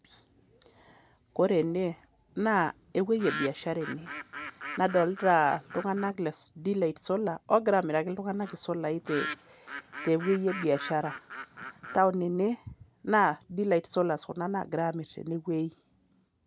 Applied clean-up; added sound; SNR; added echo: none; Bird; 11 dB; none.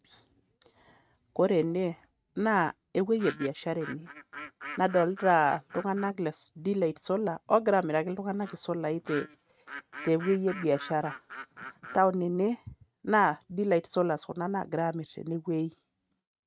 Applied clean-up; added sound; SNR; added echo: neural mask model RNNoise.